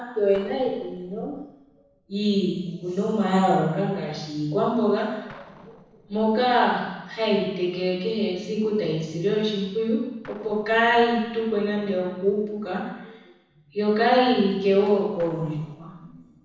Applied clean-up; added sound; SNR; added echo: neural separator model SepFormer DNS4.